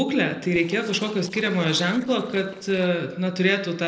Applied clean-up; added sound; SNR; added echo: neural separator model SepFormer DNS4.